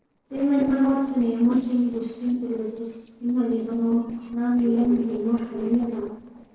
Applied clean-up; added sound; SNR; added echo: neural separator model SepFormer DNS4.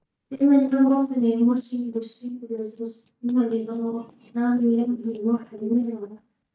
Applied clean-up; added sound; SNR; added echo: neural mask model DeepFilterNet 3.